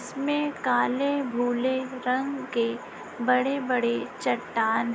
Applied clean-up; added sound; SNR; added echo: none; none; none; none.